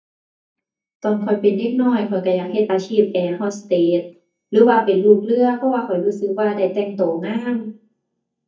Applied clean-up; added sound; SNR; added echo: neural mask model DeepFilterNet 3.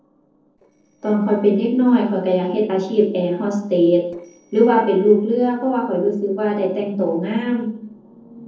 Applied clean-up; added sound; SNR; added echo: neural separator model SepFormer DNS4.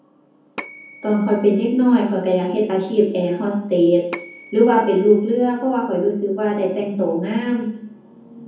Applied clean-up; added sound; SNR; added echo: none; Bell / Telephone; 18 dB; reverberation time 0.7 s.